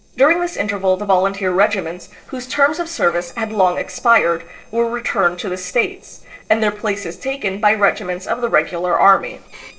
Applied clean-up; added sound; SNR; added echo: neural separator model SepFormer DNS4.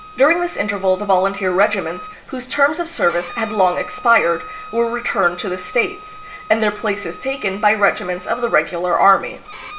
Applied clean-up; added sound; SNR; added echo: none; Bowed string instrument; 17 dB; reverberation time 0.5 s.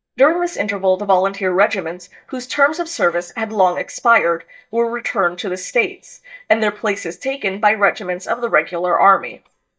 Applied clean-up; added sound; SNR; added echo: neural mask model DeepFilterNet 3.